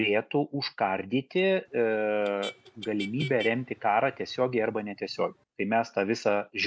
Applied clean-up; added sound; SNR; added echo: none; Motor vehicle (road); 17 dB; none.